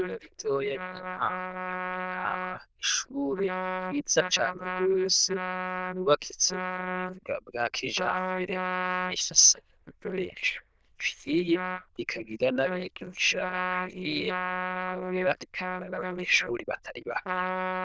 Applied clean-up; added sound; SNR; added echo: neural diffusion model UNIVERSE++.